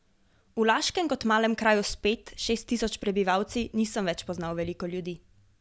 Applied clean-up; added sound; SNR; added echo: none; none; none; none.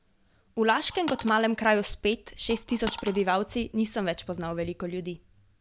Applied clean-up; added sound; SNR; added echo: none; Coin (dropping); 12 dB; none.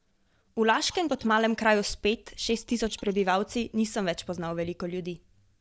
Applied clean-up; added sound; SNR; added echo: neural separator model SepFormer DNS4.